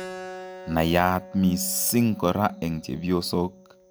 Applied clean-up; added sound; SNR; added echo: none; Keyboard (musical); 17 dB; none.